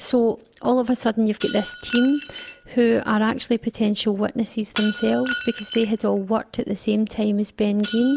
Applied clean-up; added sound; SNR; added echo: none; Shatter; 15 dB; none.